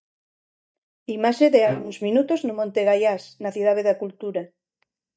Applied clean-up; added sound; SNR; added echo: neural mask model DeepFilterNet 3.